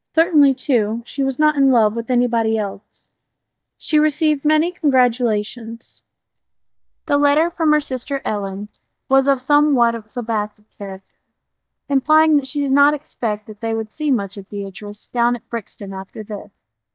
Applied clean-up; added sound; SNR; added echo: neural mask model DeepFilterNet 3.